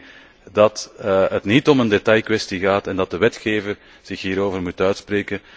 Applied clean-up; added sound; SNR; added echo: none; none; none; none.